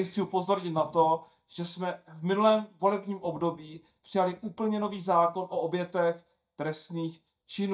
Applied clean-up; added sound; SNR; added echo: neural mask model DeepFilterNet 3.